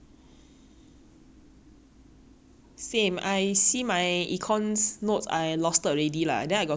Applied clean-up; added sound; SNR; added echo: none; none; none; none.